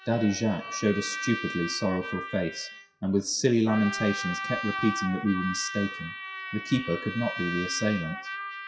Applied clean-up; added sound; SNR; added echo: classical method WPE with log-MMSE.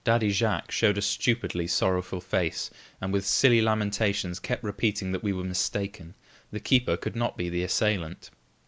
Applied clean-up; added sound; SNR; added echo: none; none; none; none.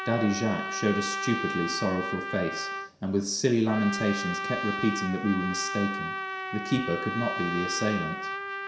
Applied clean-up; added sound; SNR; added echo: none; Trumpet; 5 dB; reverberation time 0.7 s.